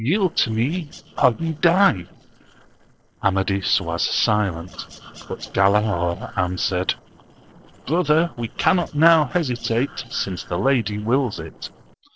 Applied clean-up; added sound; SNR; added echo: neural separator model SepFormer DNS4.